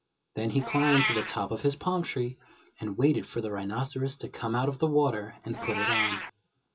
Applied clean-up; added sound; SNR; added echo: none; Meow; 6 dB; reverberation time 0.2 s.